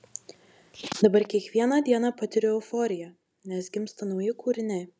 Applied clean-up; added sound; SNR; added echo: none; none; none; none.